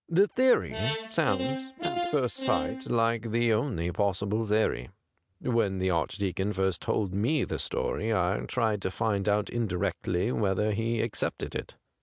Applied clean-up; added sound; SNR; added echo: neural mask model RNNoise.